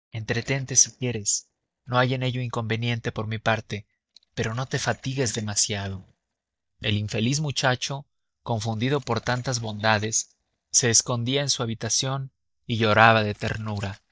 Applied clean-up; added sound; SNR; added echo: neural mask model DeepFilterNet 3.